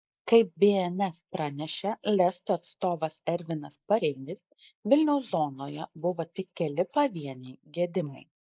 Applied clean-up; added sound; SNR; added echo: neural mask model Resemble Enhance denoiser.